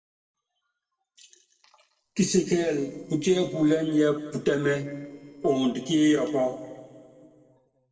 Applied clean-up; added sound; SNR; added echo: neural separator model SepFormer DNS4.